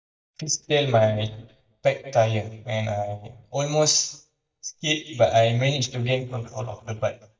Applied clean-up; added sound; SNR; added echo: neural mask model DeepFilterNet 3.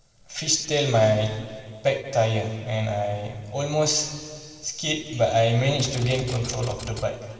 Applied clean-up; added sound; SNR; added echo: neural separator model SepFormer DNS4.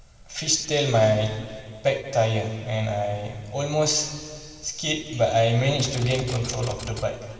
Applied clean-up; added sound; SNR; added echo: none; Typewriter; 13 dB; reverberation time 2.3 s.